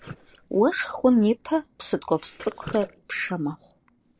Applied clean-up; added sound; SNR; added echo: neural separator model SepFormer DNS4.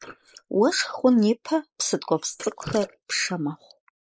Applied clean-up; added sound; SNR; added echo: neural mask model Resemble Enhance denoiser.